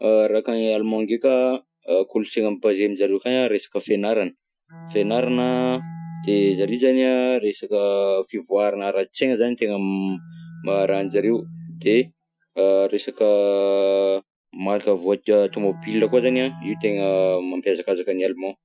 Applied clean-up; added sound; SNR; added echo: classical method Wiener filter.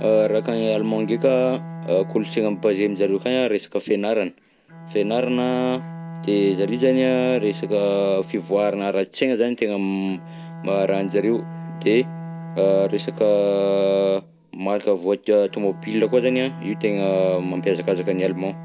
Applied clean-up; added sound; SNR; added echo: none; Bowed string instrument; 13 dB; none.